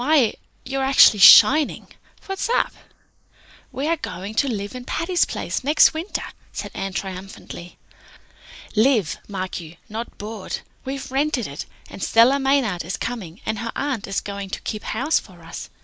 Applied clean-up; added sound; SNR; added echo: neural mask model Resemble Enhance denoiser.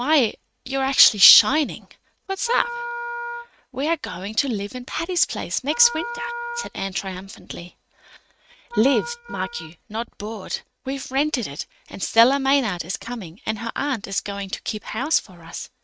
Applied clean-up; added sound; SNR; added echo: neural mask model RNNoise.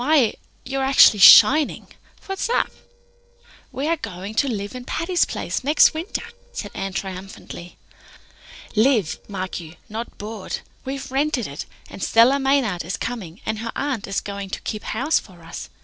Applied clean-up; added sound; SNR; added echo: neural separator model SepFormer DNS4.